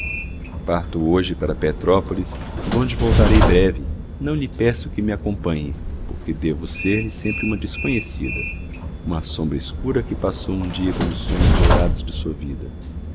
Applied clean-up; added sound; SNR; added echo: none; Train; 0 dB; none.